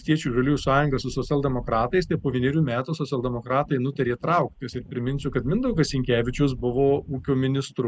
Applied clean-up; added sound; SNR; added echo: none; Wind; 16 dB; none.